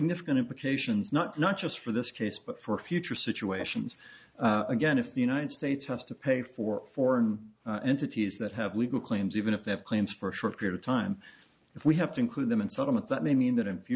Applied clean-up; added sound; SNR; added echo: none; none; none; none.